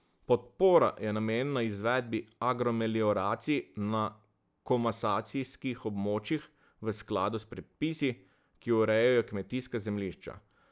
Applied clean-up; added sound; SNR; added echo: none; none; none; none.